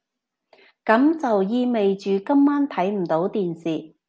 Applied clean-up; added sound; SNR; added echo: none; none; none; none.